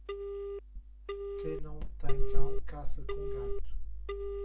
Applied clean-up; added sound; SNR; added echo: none; Telephone; 13 dB; reverberation time 0.2 s.